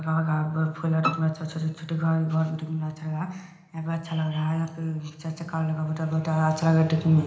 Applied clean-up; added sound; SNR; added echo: none; Bowed string instrument; 8 dB; reverberation time 0.9 s.